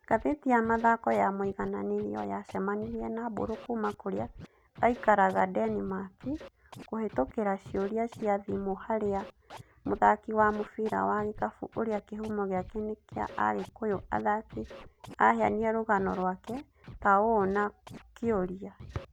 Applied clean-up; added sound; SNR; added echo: none; Scratching (performance technique); 18 dB; none.